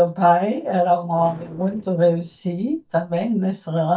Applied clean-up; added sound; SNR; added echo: neural mask model DeepFilterNet 3.